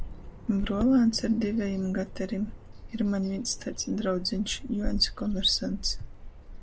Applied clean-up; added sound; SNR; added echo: none; Bird vocalization, bird call, bird song; 8 dB; none.